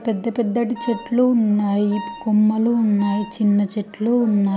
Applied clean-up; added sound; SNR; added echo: none; Wind instrument, woodwind instrument; 17 dB; none.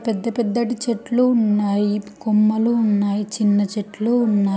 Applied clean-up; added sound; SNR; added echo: none; none; none; none.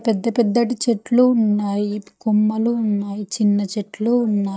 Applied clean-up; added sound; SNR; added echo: neural mask model DeepFilterNet 3.